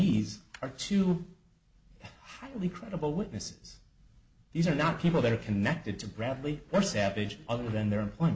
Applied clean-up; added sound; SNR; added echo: none; none; none; none.